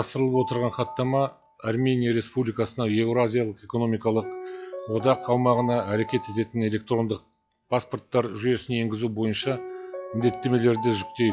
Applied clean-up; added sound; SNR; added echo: classical method log-MMSE.